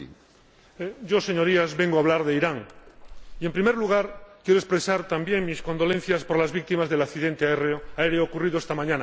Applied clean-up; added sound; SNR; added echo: none; Splash, splatter; 16 dB; none.